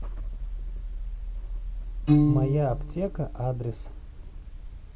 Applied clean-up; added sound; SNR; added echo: none; Piano; 0 dB; none.